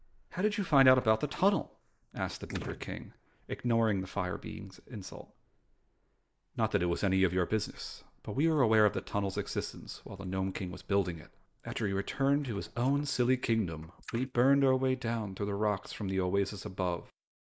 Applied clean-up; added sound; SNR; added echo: neural mask model Resemble Enhance denoiser.